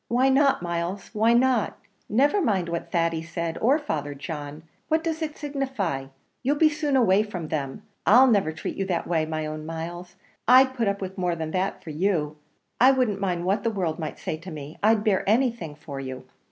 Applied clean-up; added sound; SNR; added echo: none; none; none; none.